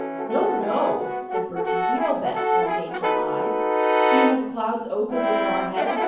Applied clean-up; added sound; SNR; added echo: none; Brass instrument; -4 dB; reverberation time 0.7 s.